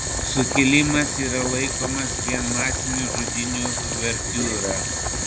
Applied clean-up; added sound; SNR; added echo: none; Boiling; 0 dB; none.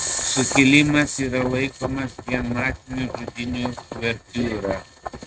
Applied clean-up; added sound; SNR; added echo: neural mask model RNNoise.